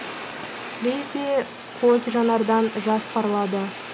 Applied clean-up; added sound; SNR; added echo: none; Fire; 12 dB; none.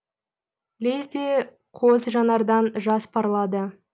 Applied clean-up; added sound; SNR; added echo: none; none; none; none.